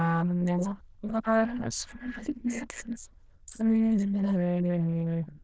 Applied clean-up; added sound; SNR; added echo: neural diffusion model UNIVERSE++.